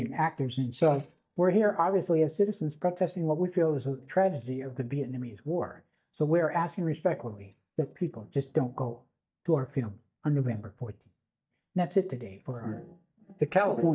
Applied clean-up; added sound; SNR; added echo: neural mask model DeepFilterNet 3.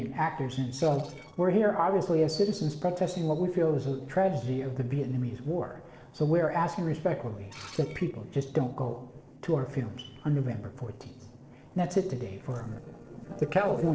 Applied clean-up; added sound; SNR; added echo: neural separator model SepFormer DNS4.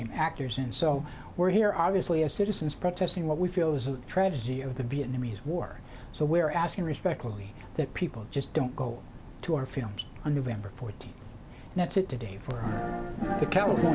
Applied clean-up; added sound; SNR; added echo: none; none; none; none.